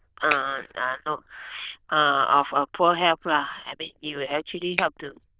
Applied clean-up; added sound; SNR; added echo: neural diffusion model UNIVERSE++.